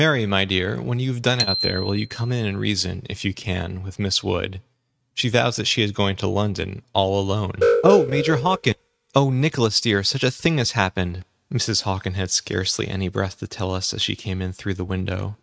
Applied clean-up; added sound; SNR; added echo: neural mask model RNNoise.